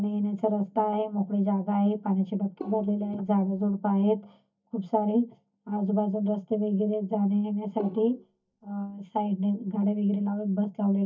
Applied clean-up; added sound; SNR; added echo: neural mask model DeepFilterNet 3.